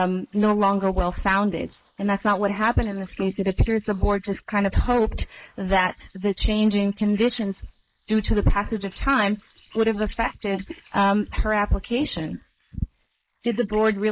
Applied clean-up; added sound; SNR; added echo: neural mask model Resemble Enhance denoiser.